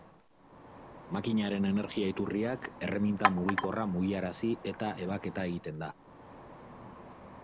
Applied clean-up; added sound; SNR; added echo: none; Chink, clink; 0 dB; none.